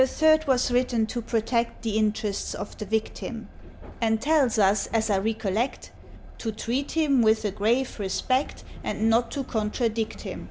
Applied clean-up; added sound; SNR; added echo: none; Train; 16 dB; none.